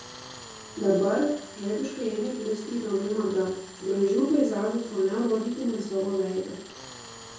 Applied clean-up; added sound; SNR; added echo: none; Tools; 17 dB; reverberation time 0.6 s.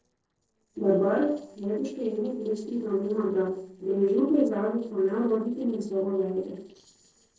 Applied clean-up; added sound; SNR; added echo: neural separator model SepFormer DNS4.